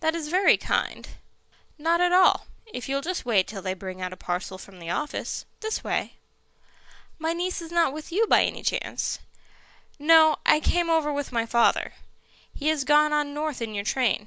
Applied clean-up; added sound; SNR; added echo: none; none; none; none.